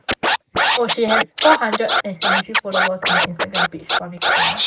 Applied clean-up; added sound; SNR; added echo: neural mask model Resemble Enhance denoiser.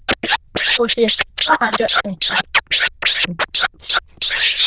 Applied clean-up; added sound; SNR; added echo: neural diffusion model UNIVERSE++.